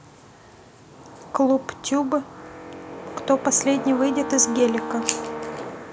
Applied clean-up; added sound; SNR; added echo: none; none; none; none.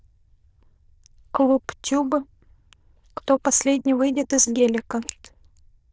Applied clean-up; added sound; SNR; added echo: neural diffusion model UNIVERSE++.